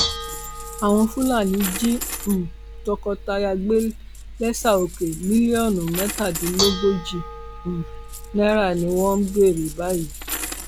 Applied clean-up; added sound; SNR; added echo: none; Dishes, pots, and pans / Bell + Coin (dropping); 9 dB; none.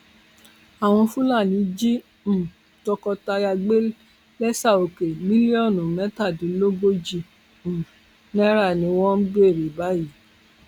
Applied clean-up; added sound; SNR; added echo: none; none; none; none.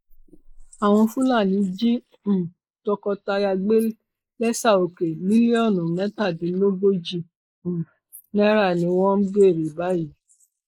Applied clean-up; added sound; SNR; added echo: neural mask model Resemble Enhance denoiser.